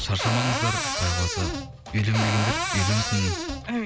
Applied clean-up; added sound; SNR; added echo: none; Cupboard open or close; 2 dB; none.